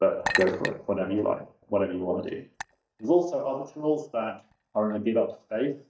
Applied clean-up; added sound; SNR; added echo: neural mask model DeepFilterNet 3.